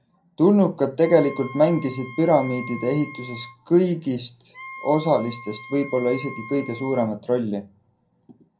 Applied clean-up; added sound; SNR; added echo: none; Wind instrument, woodwind instrument; 16 dB; reverberation time 0.2 s.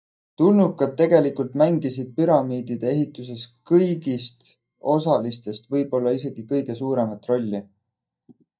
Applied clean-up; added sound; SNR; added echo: neural mask model DeepFilterNet 3.